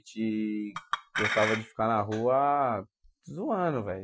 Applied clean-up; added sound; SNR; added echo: classical method Wiener filter.